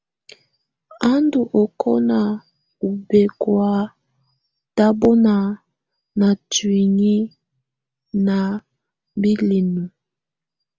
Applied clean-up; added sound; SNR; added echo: none; none; none; none.